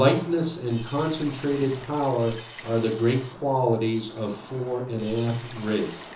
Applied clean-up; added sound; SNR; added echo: none; Liquid; 16 dB; reverberation time 0.7 s.